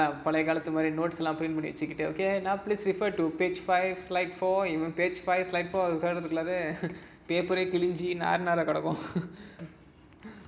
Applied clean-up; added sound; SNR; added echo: none; none; none; none.